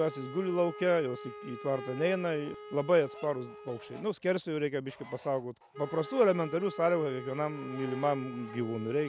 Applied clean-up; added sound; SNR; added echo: none; Wind instrument, woodwind instrument; 14 dB; none.